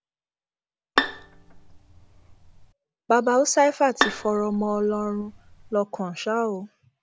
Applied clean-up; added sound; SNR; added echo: none; Bowed string instrument; 5 dB; none.